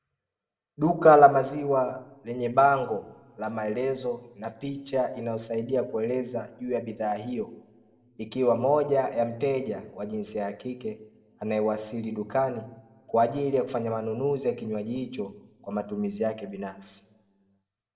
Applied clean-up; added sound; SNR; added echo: none; none; none; reverberation time 1.2 s.